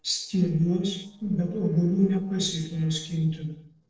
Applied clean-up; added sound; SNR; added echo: neural separator model SepFormer DNS4.